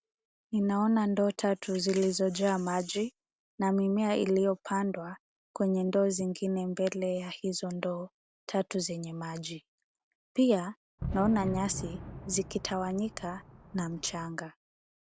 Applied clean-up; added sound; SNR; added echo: none; Fireworks; 10 dB; none.